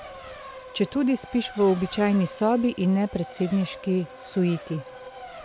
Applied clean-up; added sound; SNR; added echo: none; Race car, auto racing; 16 dB; none.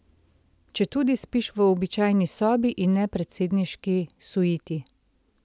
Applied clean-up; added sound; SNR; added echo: none; none; none; none.